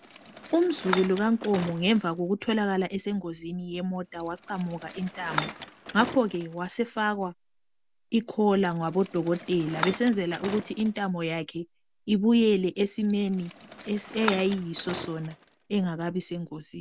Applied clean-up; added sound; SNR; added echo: none; Bicycle; 13 dB; none.